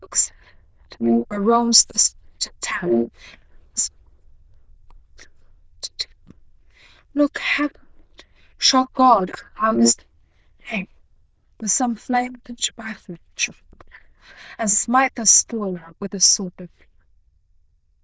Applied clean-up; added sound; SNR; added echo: neural diffusion model UNIVERSE++.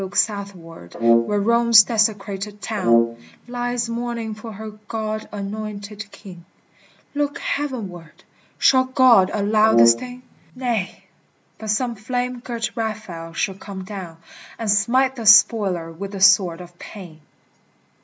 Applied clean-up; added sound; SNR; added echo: none; Brass instrument; -1 dB; none.